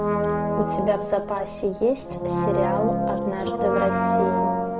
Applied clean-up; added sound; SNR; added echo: none; Brass instrument; -3 dB; none.